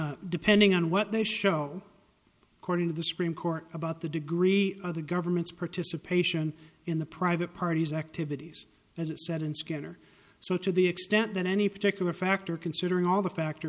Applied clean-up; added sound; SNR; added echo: none; none; none; none.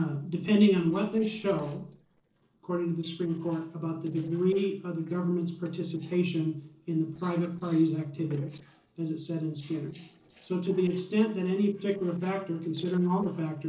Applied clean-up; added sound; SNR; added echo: neural separator model SepFormer DNS4.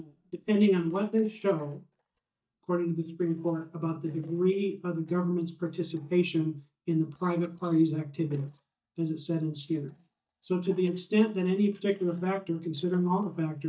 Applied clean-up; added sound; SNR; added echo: neural mask model DeepFilterNet 3.